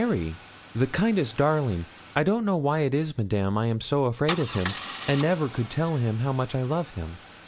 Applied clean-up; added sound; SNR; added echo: none; Idling / Engine starting / Car; 13 dB; none.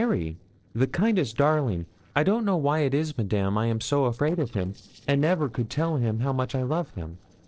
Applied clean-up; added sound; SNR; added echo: neural separator model SepFormer DNS4.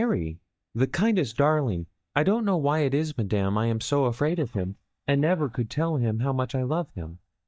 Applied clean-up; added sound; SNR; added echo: neural mask model DeepFilterNet 3.